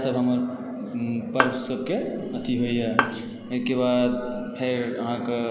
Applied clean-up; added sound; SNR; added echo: none; Bowed string instrument; 5 dB; none.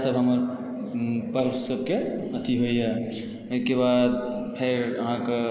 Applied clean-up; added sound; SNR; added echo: neural mask model Resemble Enhance denoiser.